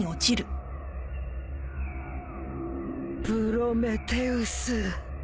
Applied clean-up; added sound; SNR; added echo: none; none; none; none.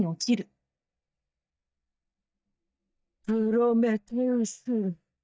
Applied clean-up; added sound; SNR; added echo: neural mask model DeepFilterNet 3.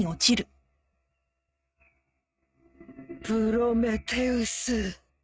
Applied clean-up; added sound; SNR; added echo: neural mask model RNNoise.